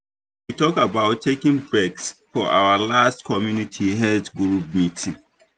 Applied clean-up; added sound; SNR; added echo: none; none; none; none.